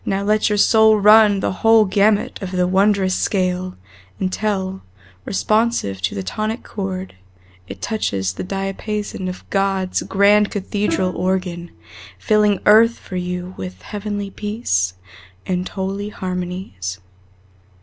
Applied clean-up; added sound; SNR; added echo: none; Bowed string instrument; 12 dB; none.